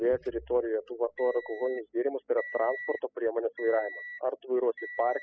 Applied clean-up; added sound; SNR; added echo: classical method spectral subtraction.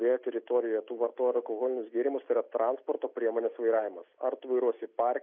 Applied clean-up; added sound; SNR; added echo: none; none; none; none.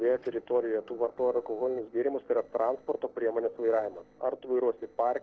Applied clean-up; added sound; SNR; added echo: neural separator model SepFormer DNS4.